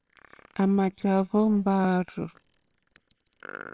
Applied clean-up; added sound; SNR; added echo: neural separator model SepFormer WHAMR!.